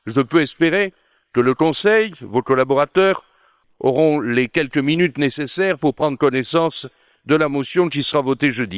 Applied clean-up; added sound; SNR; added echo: neural separator model SepFormer WHAM!.